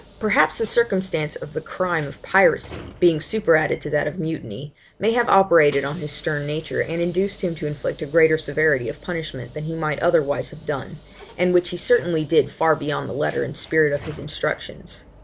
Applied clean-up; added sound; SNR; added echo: none; Sliding door / Hiss; 19 dB; none.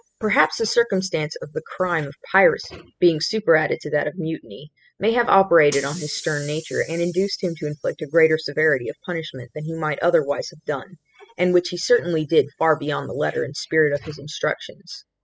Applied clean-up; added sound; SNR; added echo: classical method spectral subtraction.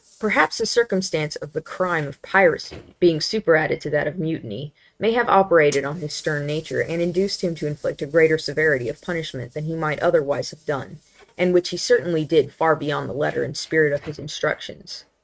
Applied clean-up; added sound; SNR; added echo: neural mask model RNNoise.